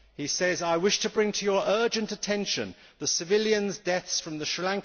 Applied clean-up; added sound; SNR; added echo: none; none; none; none.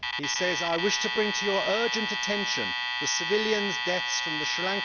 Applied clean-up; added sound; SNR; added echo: none; Alarm; 0 dB; none.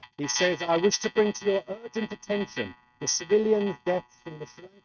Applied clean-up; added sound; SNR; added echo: neural mask model RNNoise.